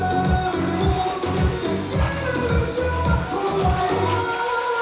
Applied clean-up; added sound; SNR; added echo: none; Domestic sounds, home sounds; 14 dB; reverberation time 1.0 s.